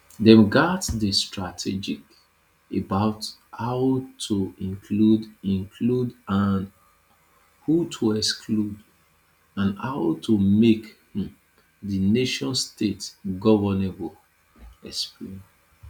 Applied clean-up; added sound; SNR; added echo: none; none; none; none.